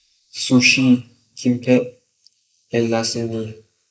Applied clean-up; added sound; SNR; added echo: neural mask model Resemble Enhance denoiser.